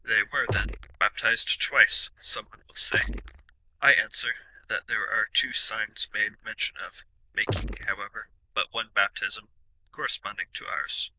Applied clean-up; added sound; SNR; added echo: neural diffusion model UNIVERSE++.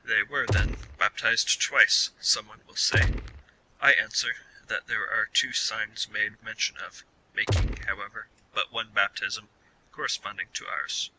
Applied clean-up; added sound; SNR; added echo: none; Gunshot, gunfire; -2 dB; none.